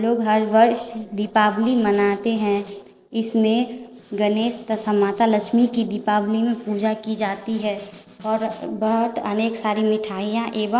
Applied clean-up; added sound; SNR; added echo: neural separator model SepFormer DNS4.